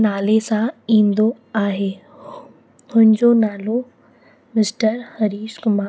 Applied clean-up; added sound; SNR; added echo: none; none; none; none.